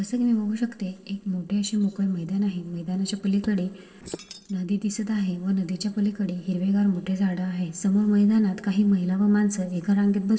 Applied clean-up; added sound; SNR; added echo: neural separator model SepFormer DNS4.